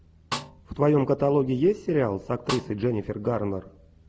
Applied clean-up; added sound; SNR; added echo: none; Snare drum; 11 dB; none.